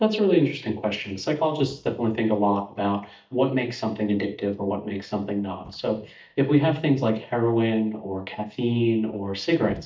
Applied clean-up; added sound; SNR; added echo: neural mask model DeepFilterNet 3.